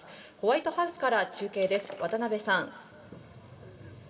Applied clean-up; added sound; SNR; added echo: none; Shatter; 19 dB; reverberation time 1.7 s.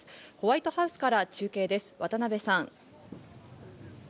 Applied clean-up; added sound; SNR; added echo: none; none; none; none.